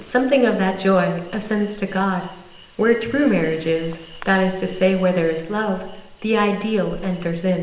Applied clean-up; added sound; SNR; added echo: none; Insect; 19 dB; reverberation time 0.8 s.